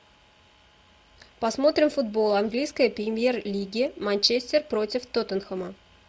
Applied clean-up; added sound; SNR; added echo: none; none; none; none.